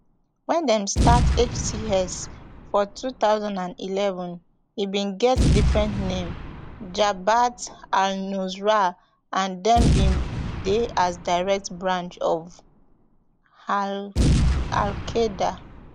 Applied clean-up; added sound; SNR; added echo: none; Boom; 2 dB; none.